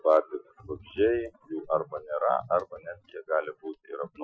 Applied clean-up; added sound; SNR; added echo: classical method Wiener filter.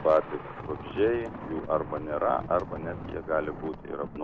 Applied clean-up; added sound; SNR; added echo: none; Thunder; 10 dB; none.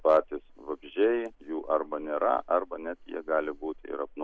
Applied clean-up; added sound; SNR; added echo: none; none; none; none.